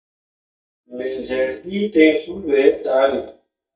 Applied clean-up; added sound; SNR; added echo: neural mask model DeepFilterNet 3.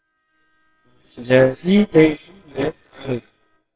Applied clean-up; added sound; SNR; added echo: neural separator model SepFormer WHAMR!.